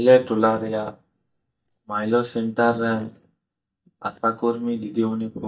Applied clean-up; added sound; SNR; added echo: neural mask model DeepFilterNet 3.